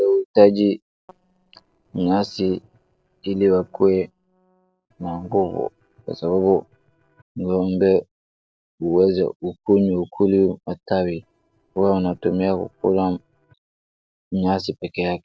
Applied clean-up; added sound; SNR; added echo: neural separator model SepFormer DNS4.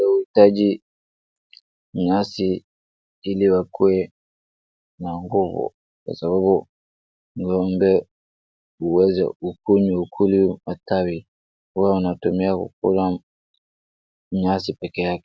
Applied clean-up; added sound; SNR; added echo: none; none; none; none.